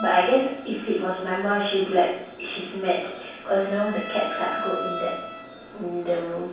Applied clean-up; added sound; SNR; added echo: none; Bowed string instrument; 11 dB; reverberation time 0.7 s.